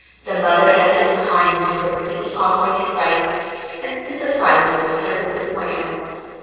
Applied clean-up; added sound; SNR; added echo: neural separator model SepFormer DNS4.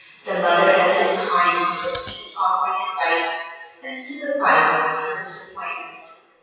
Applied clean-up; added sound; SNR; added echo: classical method WPE with log-MMSE.